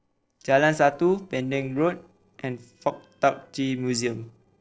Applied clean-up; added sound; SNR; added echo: neural separator model SepFormer DNS4.